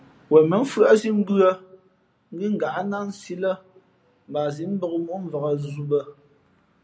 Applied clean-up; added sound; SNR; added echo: none; none; none; none.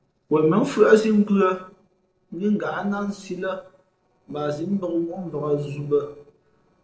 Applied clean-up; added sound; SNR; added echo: neural separator model SepFormer DNS4.